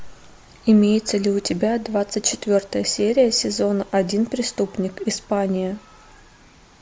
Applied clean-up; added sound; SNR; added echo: none; none; none; none.